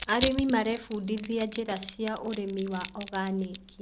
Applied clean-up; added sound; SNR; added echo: none; Crushing; 2 dB; none.